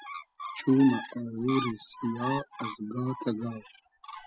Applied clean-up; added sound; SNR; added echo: classical method spectral subtraction.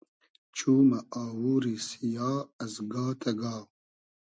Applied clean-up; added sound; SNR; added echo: none; none; none; none.